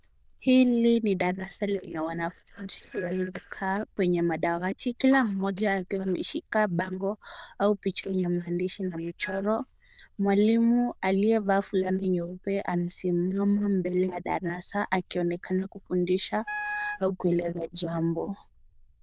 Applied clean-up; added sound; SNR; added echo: neural diffusion model UNIVERSE++.